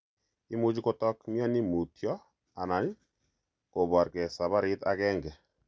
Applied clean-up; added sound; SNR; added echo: none; none; none; none.